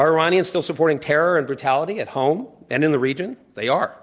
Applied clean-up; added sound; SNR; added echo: none; none; none; none.